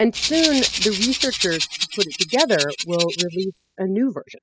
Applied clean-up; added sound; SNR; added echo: classical method spectral subtraction.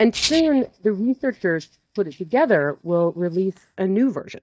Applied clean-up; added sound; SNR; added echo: neural mask model DeepFilterNet 3.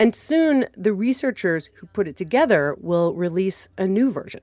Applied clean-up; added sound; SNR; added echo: none; none; none; none.